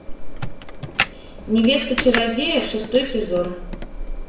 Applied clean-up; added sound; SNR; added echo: none; Computer keyboard; 9 dB; reverberation time 0.7 s.